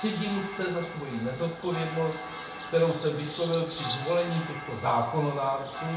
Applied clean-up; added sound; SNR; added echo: none; Bird; -1 dB; reverberation time 0.6 s.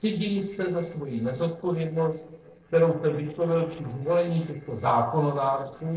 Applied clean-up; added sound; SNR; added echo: neural separator model SepFormer DNS4.